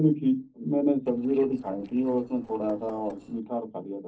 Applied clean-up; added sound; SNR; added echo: neural separator model SepFormer DNS4.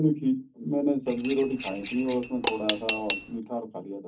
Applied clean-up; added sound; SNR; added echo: none; Cutlery, silverware / Dishes, pots, and pans; 1 dB; reverberation time 0.4 s.